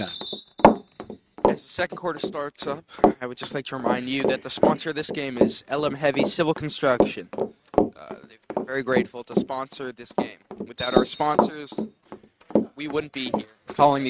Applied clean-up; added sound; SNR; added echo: neural mask model RNNoise.